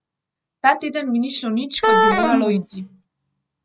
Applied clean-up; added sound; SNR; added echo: none; Wind instrument, woodwind instrument; -5 dB; none.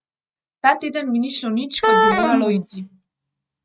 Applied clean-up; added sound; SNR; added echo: neural mask model RNNoise.